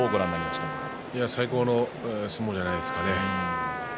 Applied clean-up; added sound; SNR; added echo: none; Trumpet; 5 dB; none.